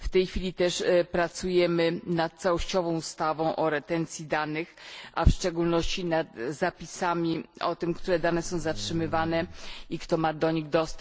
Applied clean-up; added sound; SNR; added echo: none; Buzz; 11 dB; none.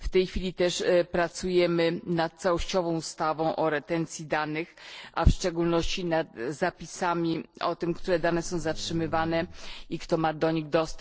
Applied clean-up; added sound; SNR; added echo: neural separator model SepFormer DNS4.